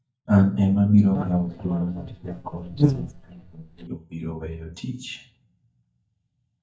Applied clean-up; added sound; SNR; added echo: neural mask model DeepFilterNet 3.